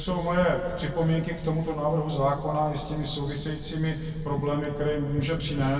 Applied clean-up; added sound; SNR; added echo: none; Wind / Fire; 11 dB; reverberation time 2.2 s.